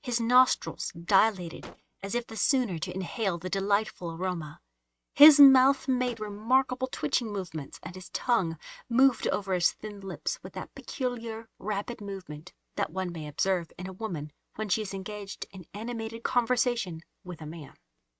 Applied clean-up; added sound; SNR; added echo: neural mask model RNNoise.